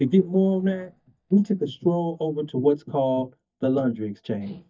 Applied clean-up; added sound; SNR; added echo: neural mask model DeepFilterNet 3.